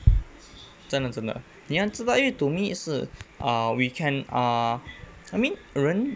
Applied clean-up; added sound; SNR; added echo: none; Bass drum; 1 dB; none.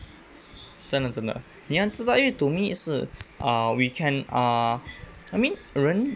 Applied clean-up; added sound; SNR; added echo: none; none; none; none.